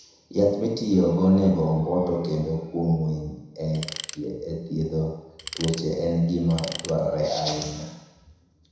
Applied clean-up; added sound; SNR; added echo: none; Tools; 12 dB; reverberation time 1.0 s.